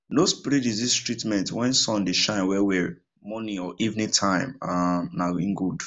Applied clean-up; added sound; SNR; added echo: none; none; none; none.